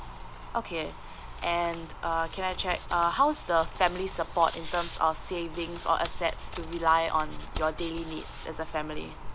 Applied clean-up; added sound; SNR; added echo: none; Hands; 9 dB; none.